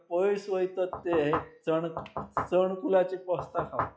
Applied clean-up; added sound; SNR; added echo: classical method log-MMSE.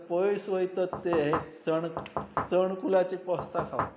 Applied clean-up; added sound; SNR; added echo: none; Knock / Wood; 5 dB; none.